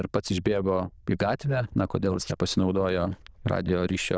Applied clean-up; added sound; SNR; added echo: neural diffusion model UNIVERSE++.